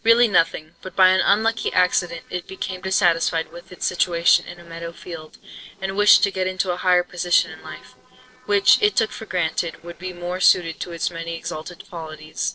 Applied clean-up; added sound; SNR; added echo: neural separator model SepFormer DNS4.